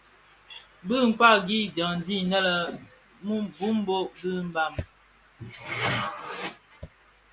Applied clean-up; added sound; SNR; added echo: none; none; none; none.